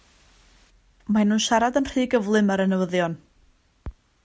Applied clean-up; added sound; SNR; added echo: none; none; none; none.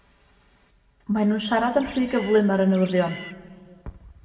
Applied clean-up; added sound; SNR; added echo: none; Bird; 16 dB; reverberation time 1.4 s.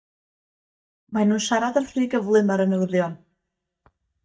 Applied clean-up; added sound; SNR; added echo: neural mask model DeepFilterNet 3.